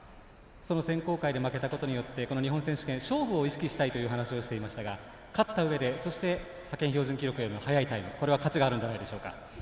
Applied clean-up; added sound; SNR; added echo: none; none; none; none.